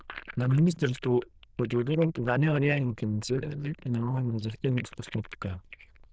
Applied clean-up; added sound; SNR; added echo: neural diffusion model UNIVERSE++.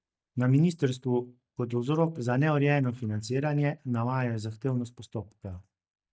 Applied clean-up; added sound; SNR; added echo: neural mask model DeepFilterNet 3.